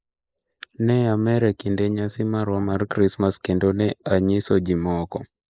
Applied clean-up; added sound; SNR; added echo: neural mask model Resemble Enhance denoiser.